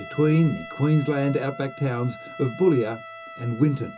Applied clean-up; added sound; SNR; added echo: none; Trumpet; 16 dB; reverberation time 0.2 s.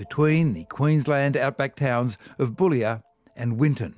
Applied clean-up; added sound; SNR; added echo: none; none; none; none.